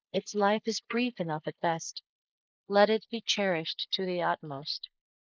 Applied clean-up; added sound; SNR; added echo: neural mask model Resemble Enhance denoiser.